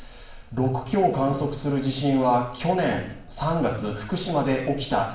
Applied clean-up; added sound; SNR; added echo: none; none; none; reverberation time 0.7 s.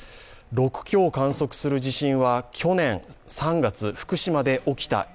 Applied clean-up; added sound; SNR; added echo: none; none; none; none.